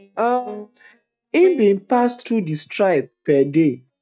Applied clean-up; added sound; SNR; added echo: neural mask model DeepFilterNet 3.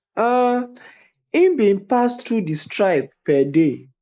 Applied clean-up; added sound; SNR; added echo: neural mask model Resemble Enhance denoiser.